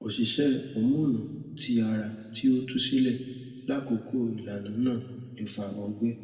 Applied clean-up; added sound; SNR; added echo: none; none; none; reverberation time 1.5 s.